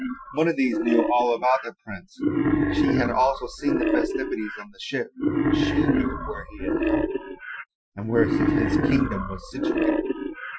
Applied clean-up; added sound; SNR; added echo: classical method Wiener filter.